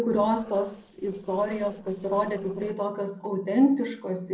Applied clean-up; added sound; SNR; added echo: neural separator model SepFormer DNS4.